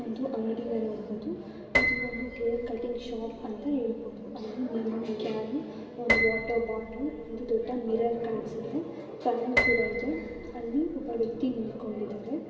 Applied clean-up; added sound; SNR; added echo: none; Piano; 2 dB; reverberation time 2.6 s.